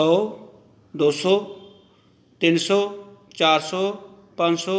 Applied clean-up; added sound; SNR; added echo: none; none; none; none.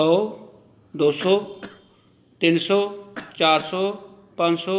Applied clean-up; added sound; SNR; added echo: none; Cough; 20 dB; none.